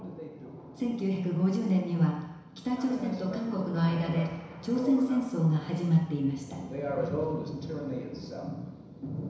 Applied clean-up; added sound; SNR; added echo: none; none; none; reverberation time 1.0 s.